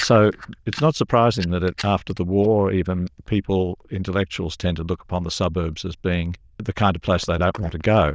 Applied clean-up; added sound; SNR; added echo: neural diffusion model UNIVERSE++.